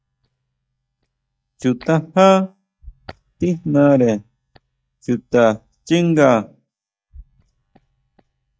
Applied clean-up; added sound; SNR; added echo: neural mask model DeepFilterNet 3.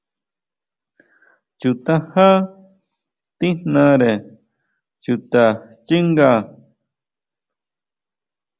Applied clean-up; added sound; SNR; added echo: none; none; none; none.